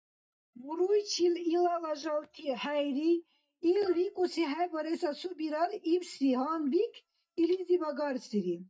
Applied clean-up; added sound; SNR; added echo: neural mask model DeepFilterNet 3.